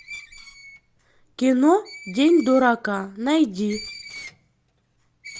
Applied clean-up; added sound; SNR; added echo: none; Screech; 19 dB; none.